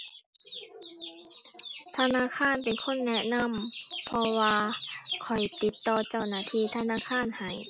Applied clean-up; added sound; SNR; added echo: none; none; none; none.